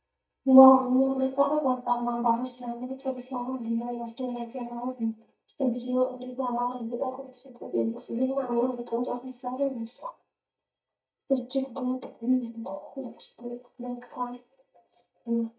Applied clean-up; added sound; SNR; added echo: neural mask model DeepFilterNet 3.